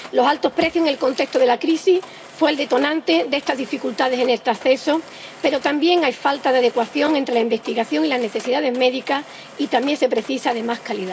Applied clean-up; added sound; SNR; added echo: none; Mechanisms; 20 dB; reverberation time 0.3 s.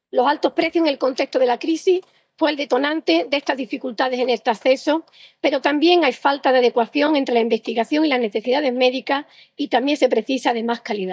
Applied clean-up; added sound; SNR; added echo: neural mask model DeepFilterNet 3.